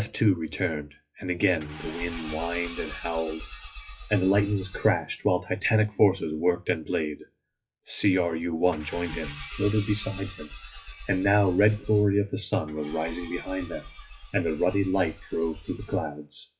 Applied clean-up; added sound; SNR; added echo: classical method WPE with log-MMSE.